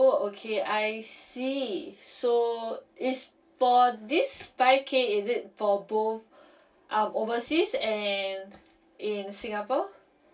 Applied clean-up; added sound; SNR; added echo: none; none; none; reverberation time 0.2 s.